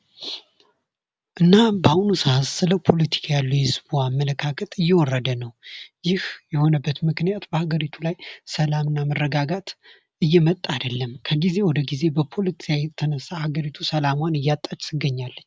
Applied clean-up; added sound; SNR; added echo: none; none; none; none.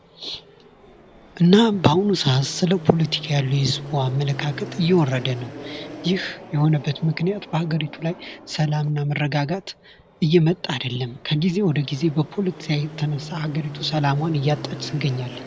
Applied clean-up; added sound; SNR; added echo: none; Fixed-wing aircraft, airplane; 15 dB; none.